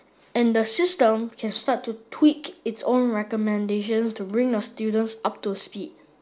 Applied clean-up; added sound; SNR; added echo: none; none; none; none.